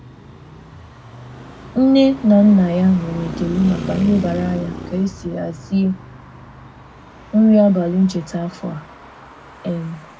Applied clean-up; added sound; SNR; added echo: none; Traffic noise, roadway noise; 14 dB; reverberation time 0.4 s.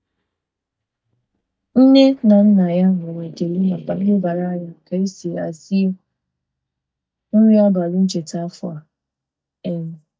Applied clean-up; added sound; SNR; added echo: neural mask model DeepFilterNet 3.